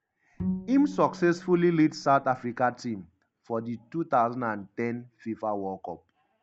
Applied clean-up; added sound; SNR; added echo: none; Bowed string instrument; 10 dB; none.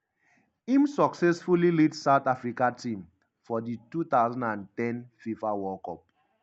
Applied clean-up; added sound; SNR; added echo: none; none; none; none.